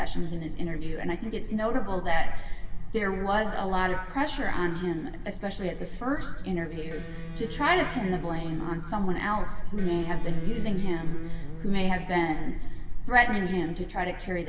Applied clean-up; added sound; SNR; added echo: none; Electric guitar; 16 dB; reverberation time 1.4 s.